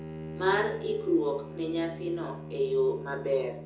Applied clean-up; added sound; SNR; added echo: none; Bowed string instrument; 11 dB; reverberation time 0.5 s.